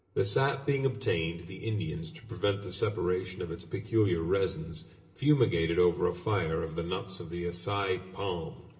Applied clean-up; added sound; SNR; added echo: none; none; none; reverberation time 0.9 s.